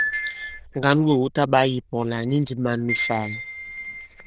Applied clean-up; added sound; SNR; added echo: neural diffusion model UNIVERSE++.